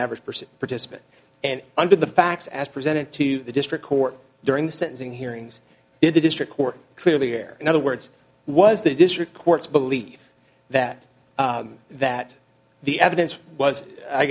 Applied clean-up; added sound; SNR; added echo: none; none; none; none.